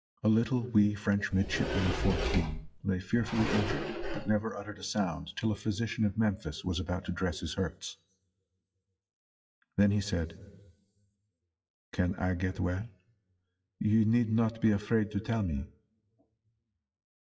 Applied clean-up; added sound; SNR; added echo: classical method WPE with log-MMSE.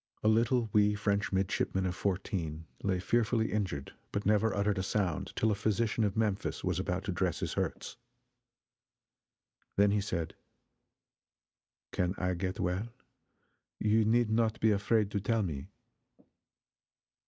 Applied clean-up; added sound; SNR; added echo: none; none; none; none.